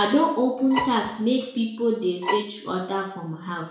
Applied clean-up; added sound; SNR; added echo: none; Bowed string instrument; 6 dB; reverberation time 0.6 s.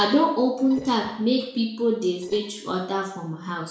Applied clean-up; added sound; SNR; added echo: neural separator model SepFormer DNS4.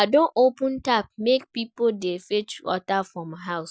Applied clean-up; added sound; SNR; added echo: none; none; none; none.